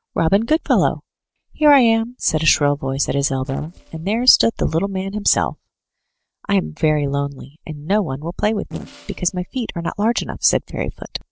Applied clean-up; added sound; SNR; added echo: neural separator model SepFormer DNS4.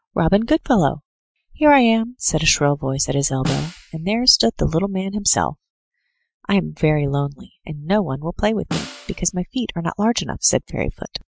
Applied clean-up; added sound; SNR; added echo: classical method Wiener filter.